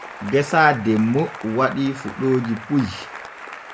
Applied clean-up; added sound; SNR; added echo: none; Applause / Cheering; 15 dB; none.